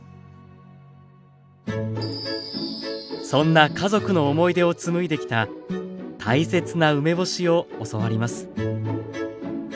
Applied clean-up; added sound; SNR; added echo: none; none; none; none.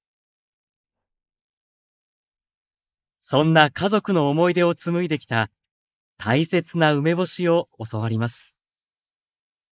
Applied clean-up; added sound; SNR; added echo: neural mask model Resemble Enhance denoiser.